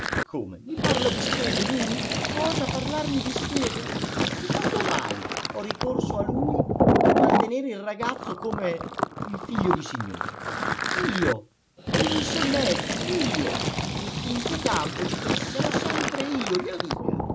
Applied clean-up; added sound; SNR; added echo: none; Fill (with liquid); -4 dB; none.